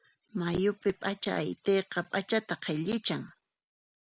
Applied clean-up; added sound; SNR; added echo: none; none; none; none.